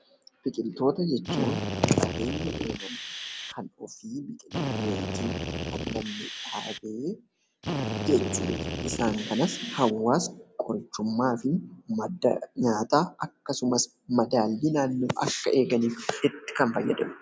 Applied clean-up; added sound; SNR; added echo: none; Drill; 5 dB; none.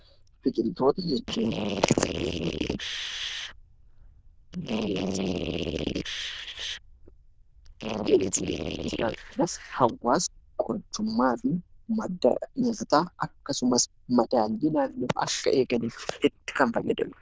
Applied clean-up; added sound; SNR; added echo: neural diffusion model UNIVERSE++.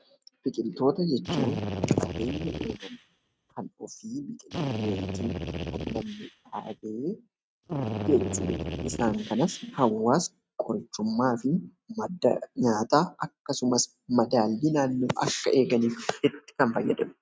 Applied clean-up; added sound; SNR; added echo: neural mask model RNNoise.